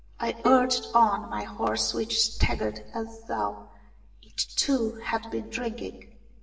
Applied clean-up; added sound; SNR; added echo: none; Bowed string instrument; 11 dB; reverberation time 0.8 s.